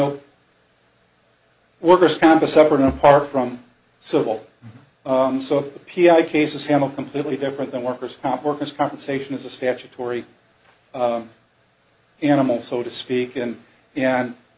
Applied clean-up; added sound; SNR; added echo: none; none; none; none.